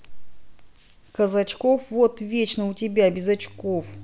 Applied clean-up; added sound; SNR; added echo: none; none; none; none.